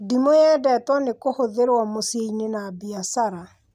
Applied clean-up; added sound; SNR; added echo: none; none; none; none.